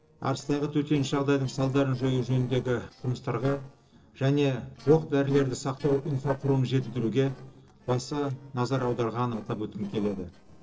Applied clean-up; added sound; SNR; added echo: neural separator model SepFormer DNS4.